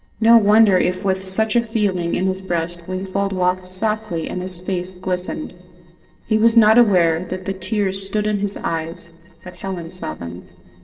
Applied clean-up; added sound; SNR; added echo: neural separator model SepFormer DNS4.